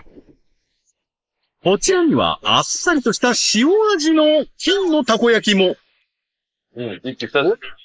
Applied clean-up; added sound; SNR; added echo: neural mask model Resemble Enhance denoiser.